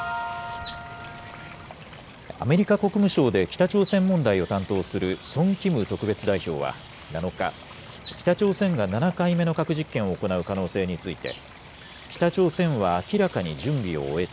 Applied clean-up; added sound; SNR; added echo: none; Water / Bird; 15 dB; none.